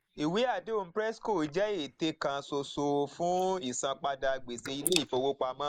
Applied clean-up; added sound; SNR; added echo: neural mask model Resemble Enhance denoiser.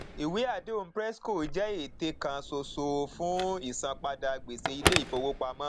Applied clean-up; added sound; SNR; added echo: none; Telephone; 4 dB; none.